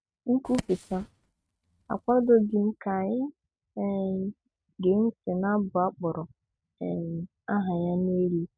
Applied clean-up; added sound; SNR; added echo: neural mask model RNNoise.